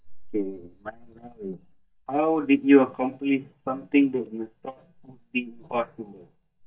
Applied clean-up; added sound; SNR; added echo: neural mask model DeepFilterNet 3.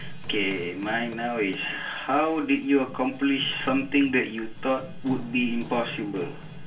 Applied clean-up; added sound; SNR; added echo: none; Run; 16 dB; reverberation time 0.2 s.